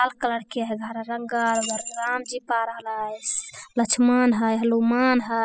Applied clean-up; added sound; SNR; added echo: classical method spectral subtraction.